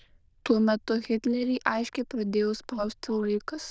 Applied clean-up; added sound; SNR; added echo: neural diffusion model UNIVERSE++.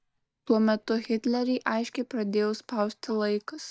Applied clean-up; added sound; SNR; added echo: neural mask model DeepFilterNet 3.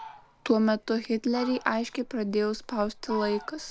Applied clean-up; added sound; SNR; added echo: none; Fowl; 16 dB; none.